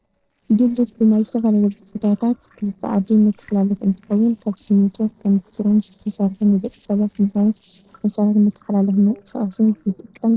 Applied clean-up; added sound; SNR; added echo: neural separator model SepFormer DNS4.